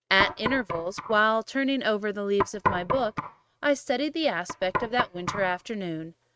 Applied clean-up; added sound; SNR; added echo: neural mask model RNNoise.